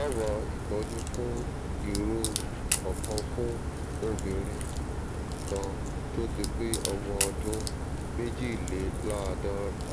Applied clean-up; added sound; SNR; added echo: none; Crack; -4 dB; none.